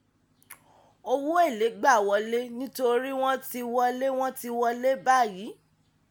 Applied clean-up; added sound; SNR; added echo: none; none; none; none.